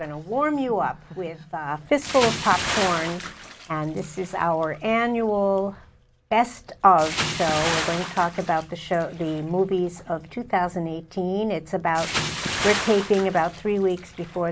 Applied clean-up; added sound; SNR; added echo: none; Bathtub (filling or washing) / Splash, splatter; 9 dB; none.